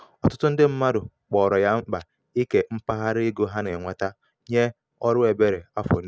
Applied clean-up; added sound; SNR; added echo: none; none; none; none.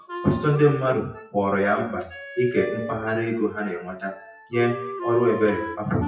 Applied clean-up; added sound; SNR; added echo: classical method WPE with log-MMSE.